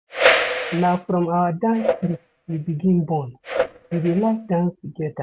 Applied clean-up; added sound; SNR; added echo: neural mask model RNNoise.